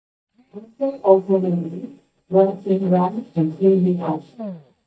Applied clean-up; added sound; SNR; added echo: neural mask model DeepFilterNet 3.